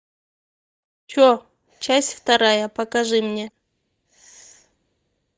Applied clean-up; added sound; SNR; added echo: neural mask model DeepFilterNet 3.